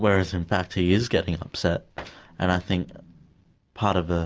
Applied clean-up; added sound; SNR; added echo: none; none; none; none.